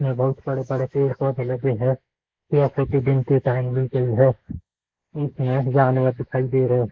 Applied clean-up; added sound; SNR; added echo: neural mask model Resemble Enhance denoiser.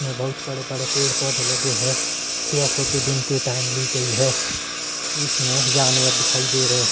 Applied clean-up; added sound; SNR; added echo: none; Engine; -4 dB; none.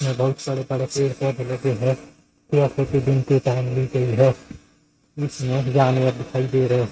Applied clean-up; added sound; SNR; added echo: neural mask model RNNoise.